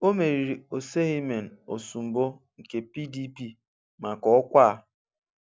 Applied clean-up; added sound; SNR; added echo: none; none; none; none.